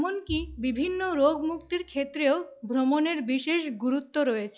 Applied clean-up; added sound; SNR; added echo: classical method log-MMSE.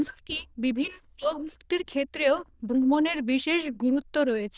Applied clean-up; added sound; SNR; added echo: neural diffusion model UNIVERSE++.